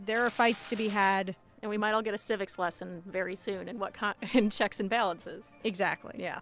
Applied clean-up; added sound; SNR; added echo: none; Mechanisms; 12 dB; none.